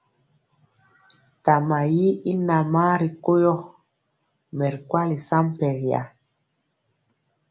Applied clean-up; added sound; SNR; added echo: none; none; none; none.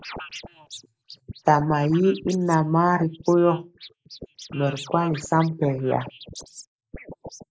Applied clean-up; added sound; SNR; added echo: neural mask model Resemble Enhance denoiser.